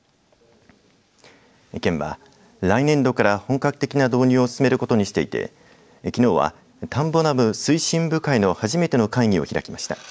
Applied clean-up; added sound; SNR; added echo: none; none; none; none.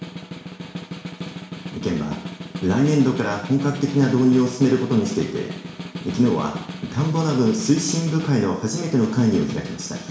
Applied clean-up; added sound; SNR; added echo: none; Snare drum; 11 dB; reverberation time 0.7 s.